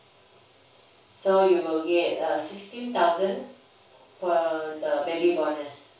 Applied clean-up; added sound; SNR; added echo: none; none; none; reverberation time 0.4 s.